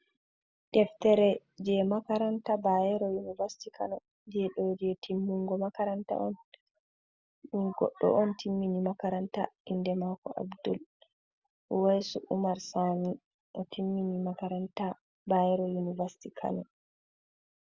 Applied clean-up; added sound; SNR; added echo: none; none; none; none.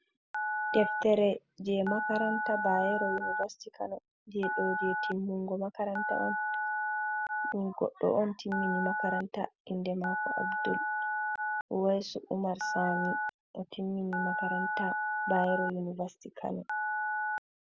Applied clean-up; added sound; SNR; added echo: none; Telephone; 2 dB; none.